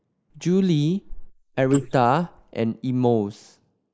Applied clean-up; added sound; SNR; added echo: neural mask model Resemble Enhance denoiser.